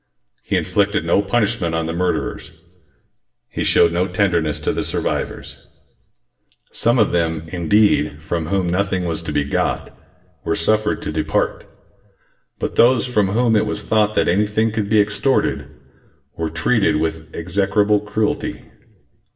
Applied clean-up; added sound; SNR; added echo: none; none; none; reverberation time 0.7 s.